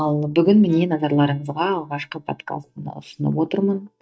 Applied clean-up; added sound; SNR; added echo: neural mask model DeepFilterNet 3.